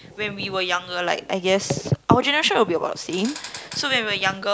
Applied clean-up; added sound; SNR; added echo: none; none; none; none.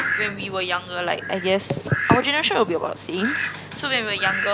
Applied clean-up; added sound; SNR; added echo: none; Fowl; 6 dB; none.